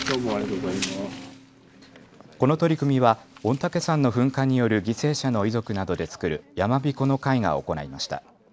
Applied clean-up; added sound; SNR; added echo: none; none; none; none.